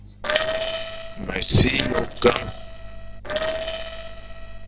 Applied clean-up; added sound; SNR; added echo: neural separator model SepFormer DNS4.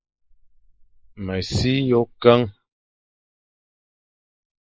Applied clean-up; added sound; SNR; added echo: neural mask model Resemble Enhance denoiser.